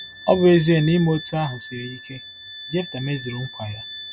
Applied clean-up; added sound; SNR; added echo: none; Wind instrument, woodwind instrument; 14 dB; none.